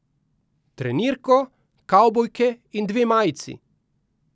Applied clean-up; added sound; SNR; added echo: none; none; none; none.